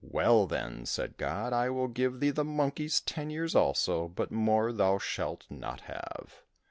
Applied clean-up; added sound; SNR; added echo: none; none; none; none.